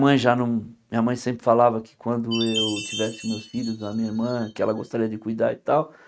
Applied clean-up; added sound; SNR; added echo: neural mask model RNNoise.